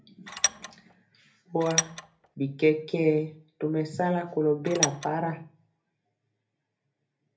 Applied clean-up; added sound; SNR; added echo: none; Tools; 2 dB; reverberation time 0.3 s.